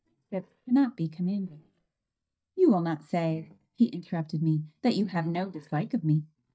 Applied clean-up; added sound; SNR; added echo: neural mask model DeepFilterNet 3.